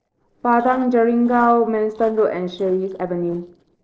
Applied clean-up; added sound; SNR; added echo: neural separator model SepFormer DNS4.